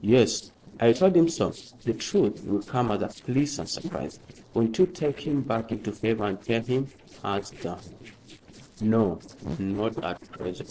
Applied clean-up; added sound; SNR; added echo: neural separator model SepFormer DNS4.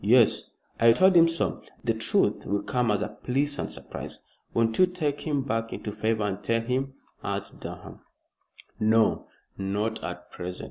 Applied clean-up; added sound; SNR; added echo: none; none; none; none.